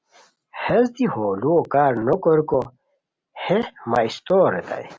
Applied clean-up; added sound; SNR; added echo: none; none; none; none.